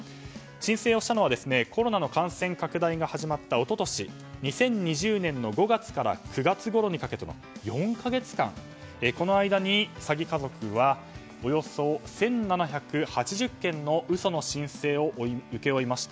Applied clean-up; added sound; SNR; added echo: none; none; none; none.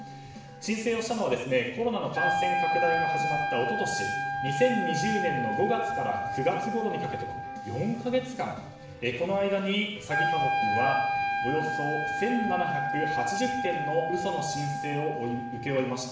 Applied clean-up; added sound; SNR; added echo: none; Wind instrument, woodwind instrument; 1 dB; reverberation time 0.7 s.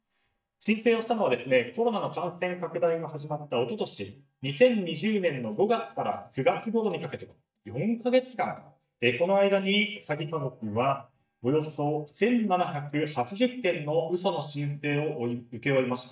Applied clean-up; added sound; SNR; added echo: neural mask model DeepFilterNet 3.